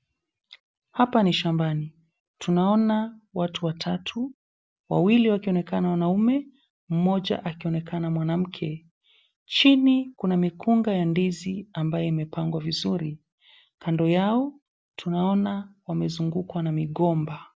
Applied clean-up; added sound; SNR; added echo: none; none; none; none.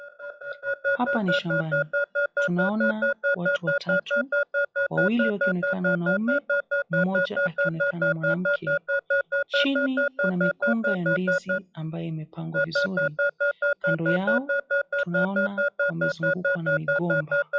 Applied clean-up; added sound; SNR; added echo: classical method WPE with log-MMSE.